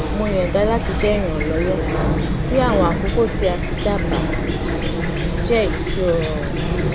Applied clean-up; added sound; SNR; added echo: none; Chirp, tweet / Fowl; -2 dB; none.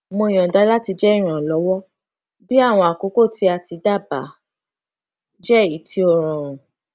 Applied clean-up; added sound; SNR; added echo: none; none; none; none.